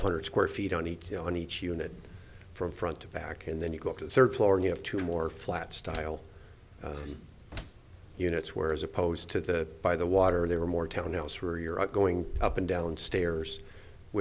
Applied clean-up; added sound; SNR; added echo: none; Slam; 17 dB; none.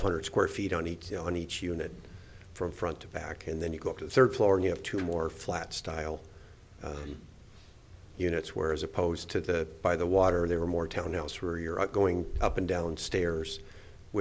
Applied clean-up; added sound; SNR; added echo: none; none; none; none.